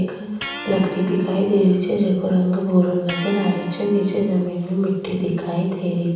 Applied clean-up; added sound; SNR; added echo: none; Electric guitar; 15 dB; reverberation time 0.7 s.